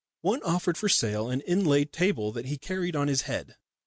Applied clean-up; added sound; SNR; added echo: none; none; none; none.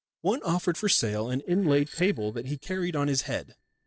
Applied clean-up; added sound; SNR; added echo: neural separator model SepFormer DNS4.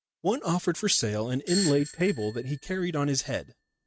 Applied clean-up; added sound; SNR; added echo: neural mask model RNNoise.